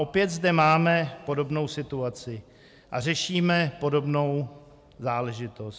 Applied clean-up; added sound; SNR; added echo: none; none; none; none.